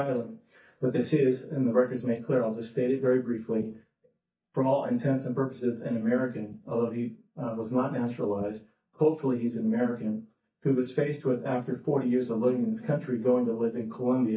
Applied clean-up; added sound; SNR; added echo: neural mask model DeepFilterNet 3.